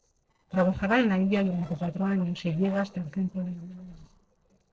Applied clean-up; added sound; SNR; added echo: neural separator model SepFormer DNS4.